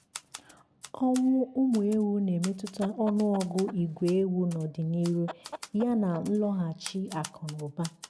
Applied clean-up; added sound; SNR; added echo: none; Typewriter + Chicken, rooster; 17 dB; none.